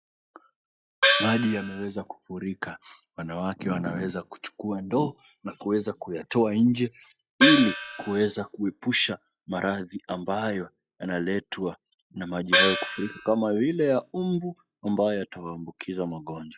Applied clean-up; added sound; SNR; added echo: classical method log-MMSE.